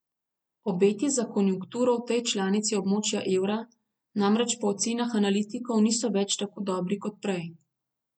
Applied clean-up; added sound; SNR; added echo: none; none; none; none.